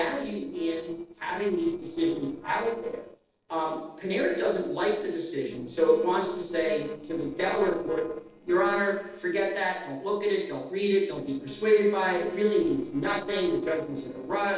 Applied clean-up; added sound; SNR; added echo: neural separator model SepFormer DNS4.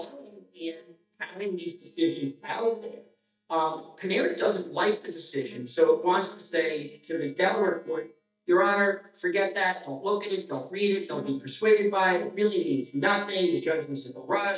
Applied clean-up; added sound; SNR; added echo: neural mask model DeepFilterNet 3.